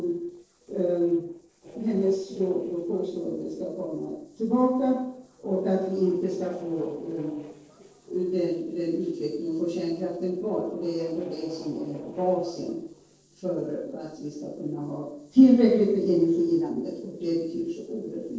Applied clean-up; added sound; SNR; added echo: neural separator model SepFormer DNS4.